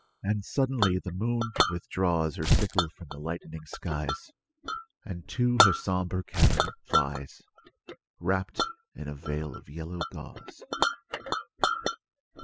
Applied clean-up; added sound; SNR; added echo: classical method spectral subtraction.